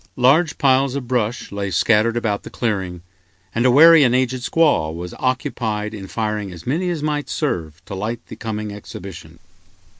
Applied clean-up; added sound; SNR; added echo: none; none; none; none.